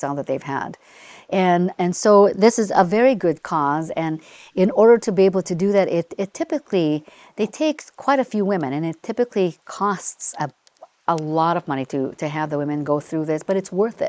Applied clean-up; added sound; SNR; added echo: neural mask model Resemble Enhance denoiser.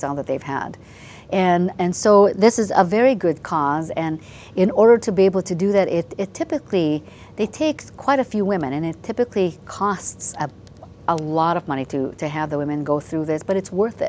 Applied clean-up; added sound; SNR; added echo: none; none; none; none.